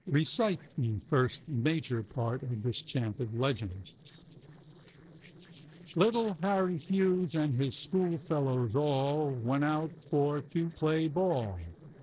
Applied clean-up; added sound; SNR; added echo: neural separator model SepFormer DNS4.